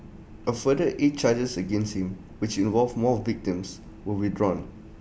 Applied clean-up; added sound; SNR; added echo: none; none; none; none.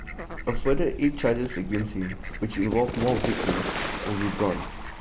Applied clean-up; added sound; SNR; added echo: none; Fowl; 4 dB; none.